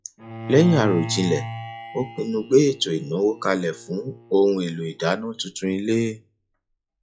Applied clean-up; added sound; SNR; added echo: classical method log-MMSE.